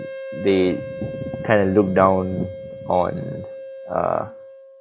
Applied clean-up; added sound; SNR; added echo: none; Wind instrument, woodwind instrument; 12 dB; none.